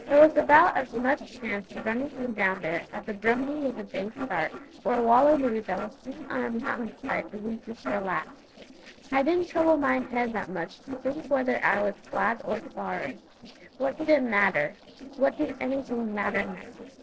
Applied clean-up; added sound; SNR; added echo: neural separator model SepFormer DNS4.